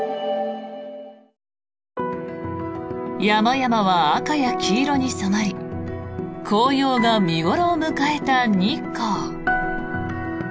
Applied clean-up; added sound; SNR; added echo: none; none; none; none.